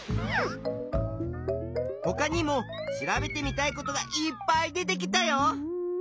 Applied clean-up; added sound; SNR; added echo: none; none; none; none.